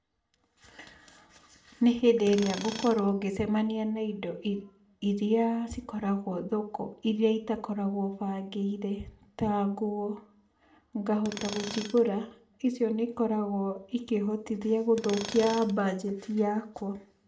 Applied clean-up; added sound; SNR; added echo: none; Tools; 12 dB; reverberation time 0.3 s.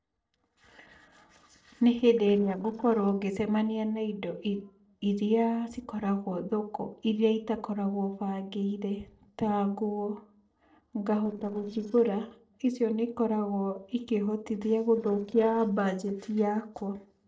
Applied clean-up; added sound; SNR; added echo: neural separator model SepFormer DNS4.